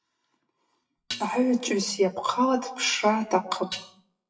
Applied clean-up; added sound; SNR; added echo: classical method WPE with log-MMSE.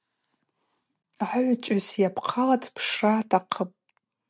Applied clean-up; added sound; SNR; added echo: none; none; none; none.